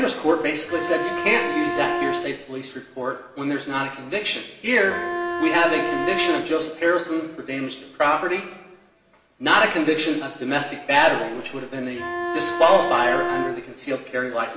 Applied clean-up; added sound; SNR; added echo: none; Bowed string instrument; 3 dB; reverberation time 1.2 s.